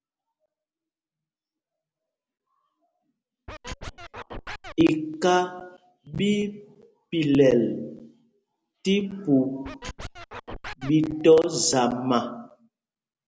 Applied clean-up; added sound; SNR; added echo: none; Scratching (performance technique); 12 dB; none.